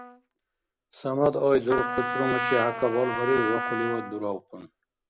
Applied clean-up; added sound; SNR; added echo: none; Trumpet; 5 dB; none.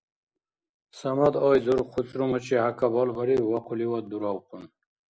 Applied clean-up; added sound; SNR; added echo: none; none; none; none.